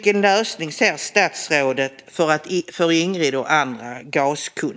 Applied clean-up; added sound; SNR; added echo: neural mask model Resemble Enhance denoiser.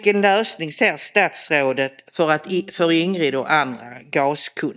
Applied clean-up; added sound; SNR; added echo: neural mask model DeepFilterNet 3.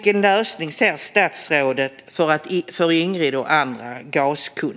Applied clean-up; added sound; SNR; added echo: none; none; none; none.